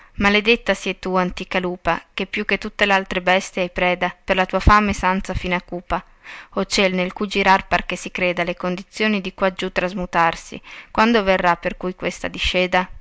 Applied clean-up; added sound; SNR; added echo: none; none; none; none.